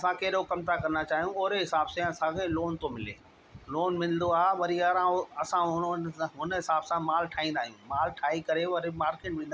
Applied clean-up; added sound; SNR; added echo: none; none; none; none.